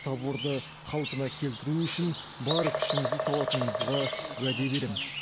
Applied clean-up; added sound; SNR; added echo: none; Bird vocalization, bird call, bird song; 2 dB; none.